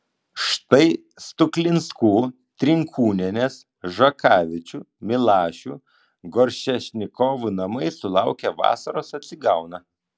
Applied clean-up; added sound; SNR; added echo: none; none; none; none.